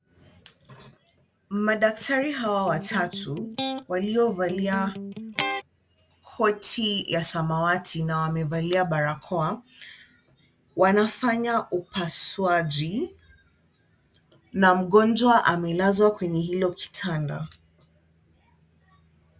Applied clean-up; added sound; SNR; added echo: none; Electric guitar; 8 dB; none.